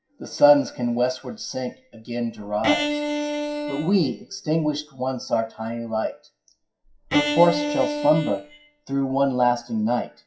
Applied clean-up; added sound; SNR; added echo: classical method WPE with log-MMSE.